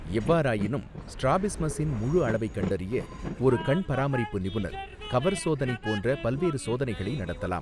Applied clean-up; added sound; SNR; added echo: none; Train; 10 dB; none.